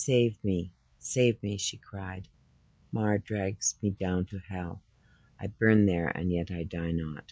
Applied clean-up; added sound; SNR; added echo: none; none; none; none.